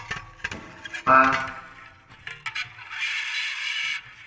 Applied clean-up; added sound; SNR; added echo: none; Screech; 5 dB; reverberation time 0.9 s.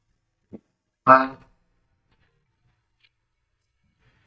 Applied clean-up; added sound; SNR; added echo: neural mask model DeepFilterNet 3.